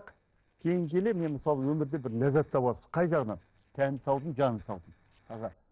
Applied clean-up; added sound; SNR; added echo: neural separator model SepFormer DNS4.